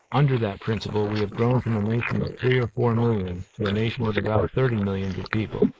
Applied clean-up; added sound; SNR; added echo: neural mask model Resemble Enhance denoiser.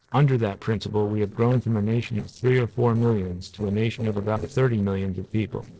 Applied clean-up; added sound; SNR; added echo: neural separator model SepFormer DNS4.